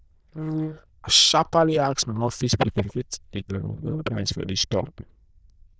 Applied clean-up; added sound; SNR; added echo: neural diffusion model UNIVERSE++.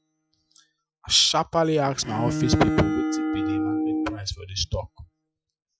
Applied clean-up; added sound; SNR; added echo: classical method Wiener filter.